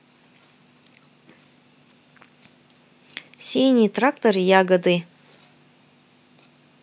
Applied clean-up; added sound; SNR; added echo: none; none; none; none.